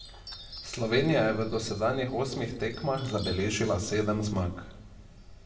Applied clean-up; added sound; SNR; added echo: none; Chime; 18 dB; reverberation time 0.6 s.